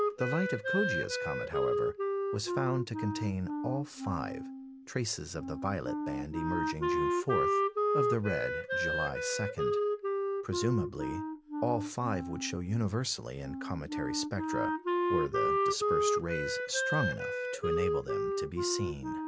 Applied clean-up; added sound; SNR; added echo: none; Wind instrument, woodwind instrument; -3 dB; none.